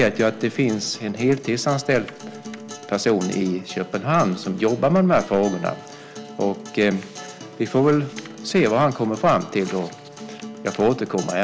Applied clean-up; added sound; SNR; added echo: none; Acoustic guitar; 16 dB; none.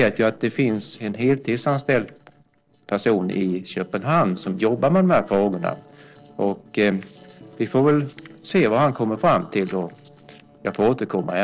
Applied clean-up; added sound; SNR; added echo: neural separator model SepFormer DNS4.